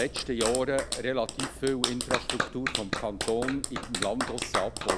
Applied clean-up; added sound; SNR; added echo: none; Clapping; 2 dB; none.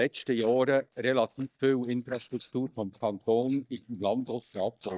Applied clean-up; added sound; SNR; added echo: neural mask model DeepFilterNet 3.